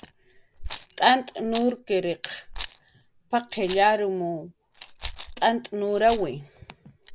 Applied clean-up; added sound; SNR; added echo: none; Rattle; 15 dB; none.